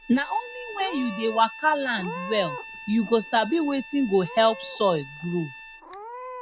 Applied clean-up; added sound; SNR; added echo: none; Bowed string instrument + Meow / Purr; 13 dB; none.